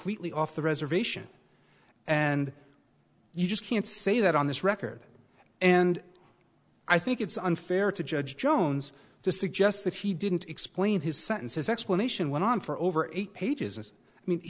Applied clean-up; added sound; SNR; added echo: none; none; none; none.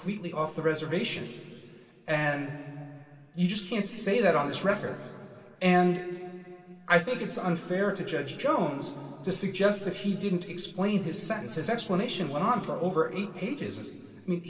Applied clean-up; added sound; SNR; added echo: none; none; none; reverberation time 2.5 s.